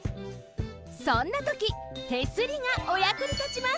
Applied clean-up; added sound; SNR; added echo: none; none; none; none.